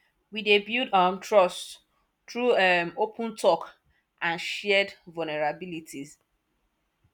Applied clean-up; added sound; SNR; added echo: none; none; none; none.